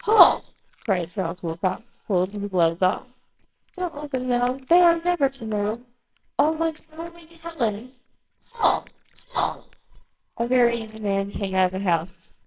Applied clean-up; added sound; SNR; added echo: neural separator model SepFormer WHAMR!.